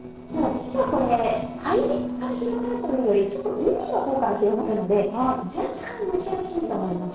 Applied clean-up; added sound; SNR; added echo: neural separator model SepFormer DNS4.